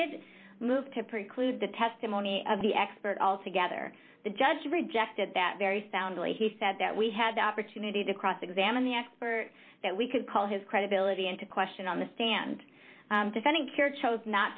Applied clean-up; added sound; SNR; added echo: none; none; none; none.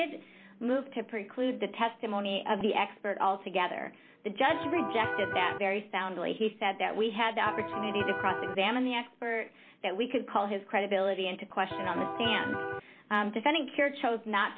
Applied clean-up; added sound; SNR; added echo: none; Electric guitar; 4 dB; none.